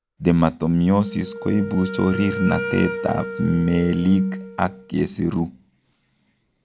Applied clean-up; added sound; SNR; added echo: none; Wind instrument, woodwind instrument; 12 dB; none.